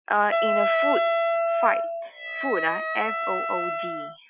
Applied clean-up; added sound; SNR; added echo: classical method Wiener filter.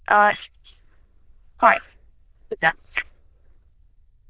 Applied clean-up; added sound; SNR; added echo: neural diffusion model UNIVERSE++.